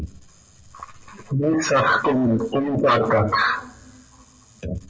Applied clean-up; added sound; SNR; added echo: none; none; none; reverberation time 0.5 s.